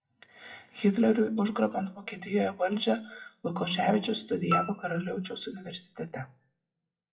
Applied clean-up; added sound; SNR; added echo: classical method WPE with log-MMSE.